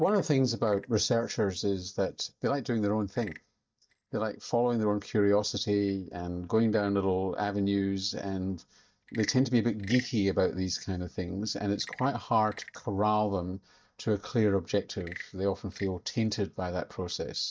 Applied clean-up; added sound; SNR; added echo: neural mask model DeepFilterNet 3.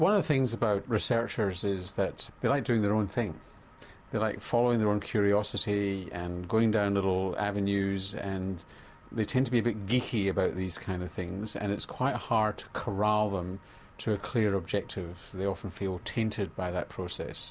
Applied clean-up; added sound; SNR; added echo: none; none; none; none.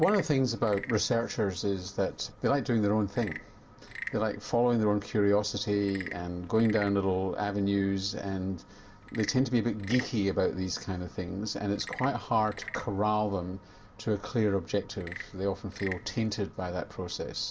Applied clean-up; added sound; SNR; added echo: none; Wood / Percussion / Frog; 18 dB; reverberation time 0.3 s.